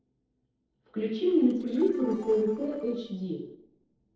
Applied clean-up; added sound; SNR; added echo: neural separator model SepFormer DNS4.